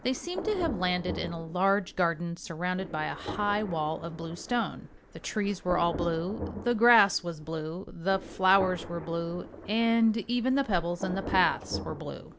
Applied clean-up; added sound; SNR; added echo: none; Thunder; 12 dB; none.